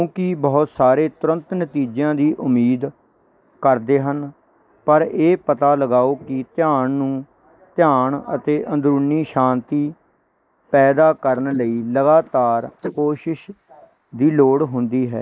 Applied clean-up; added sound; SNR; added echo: neural mask model Resemble Enhance denoiser.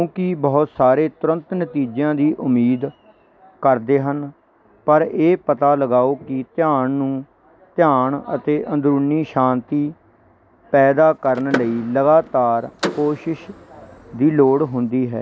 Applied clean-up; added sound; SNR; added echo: none; Door / Car; 13 dB; none.